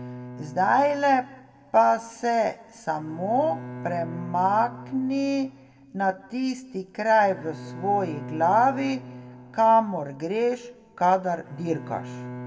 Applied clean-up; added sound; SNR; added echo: none; Bowed string instrument; 15 dB; reverberation time 1.8 s.